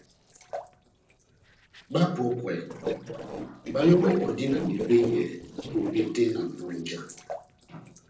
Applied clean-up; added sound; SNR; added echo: neural separator model SepFormer DNS4.